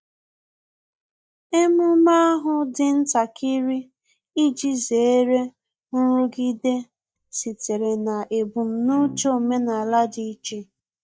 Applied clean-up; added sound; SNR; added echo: neural mask model DeepFilterNet 3.